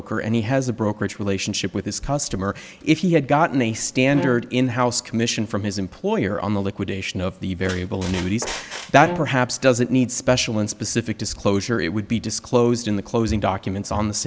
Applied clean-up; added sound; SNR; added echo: none; Squeak + Bowed string instrument; 12 dB; none.